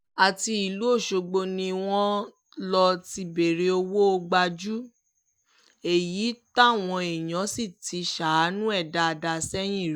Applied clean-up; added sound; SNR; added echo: none; none; none; none.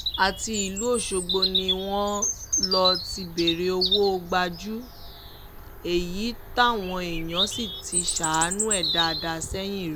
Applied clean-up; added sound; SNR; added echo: none; Bird vocalization, bird call, bird song; 2 dB; none.